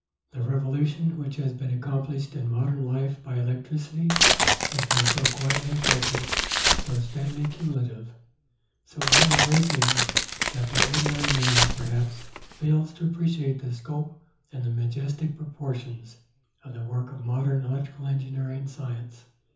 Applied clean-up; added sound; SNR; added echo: none; Tearing; -3 dB; reverberation time 0.6 s.